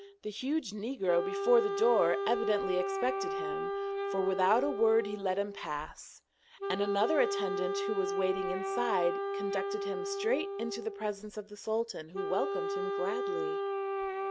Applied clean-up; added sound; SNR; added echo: none; Wind instrument, woodwind instrument; 2 dB; none.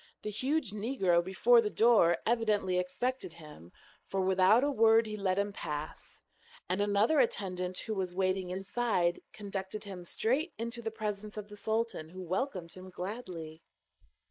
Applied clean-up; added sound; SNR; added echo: neural mask model Resemble Enhance denoiser.